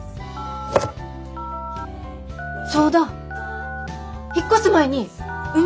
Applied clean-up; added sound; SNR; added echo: none; Telephone; 12 dB; none.